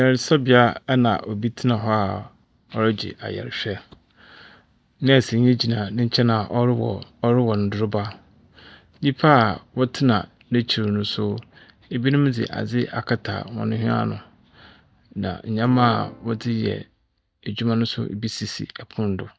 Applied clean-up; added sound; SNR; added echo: neural mask model DeepFilterNet 3.